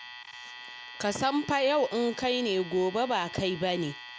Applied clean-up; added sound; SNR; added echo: none; Alarm; 15 dB; none.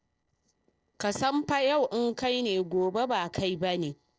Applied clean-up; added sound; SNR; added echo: neural separator model SepFormer DNS4.